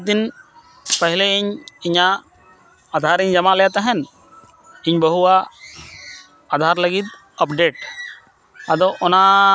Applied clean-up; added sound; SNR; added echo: none; Rattle (instrument); 7 dB; none.